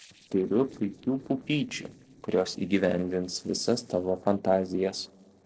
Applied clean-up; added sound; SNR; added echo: neural separator model SepFormer DNS4.